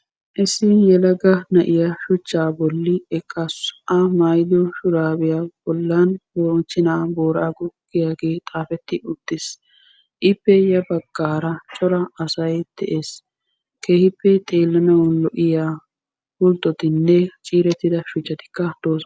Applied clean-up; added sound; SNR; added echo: none; none; none; none.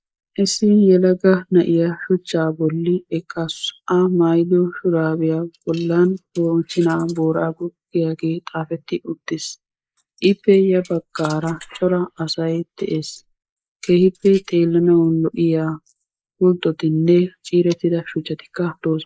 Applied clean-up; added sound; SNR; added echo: neural mask model Resemble Enhance denoiser.